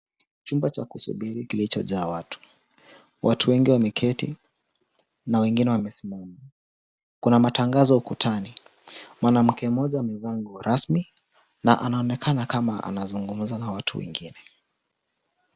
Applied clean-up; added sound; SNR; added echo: none; none; none; none.